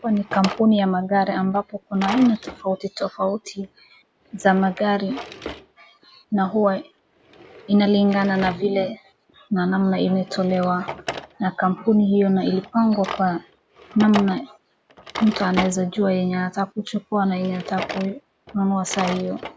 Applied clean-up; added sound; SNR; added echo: none; Drawer open or close; 14 dB; none.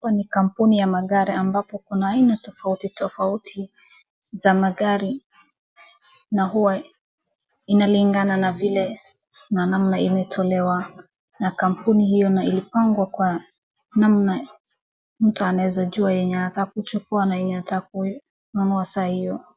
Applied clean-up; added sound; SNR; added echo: none; none; none; none.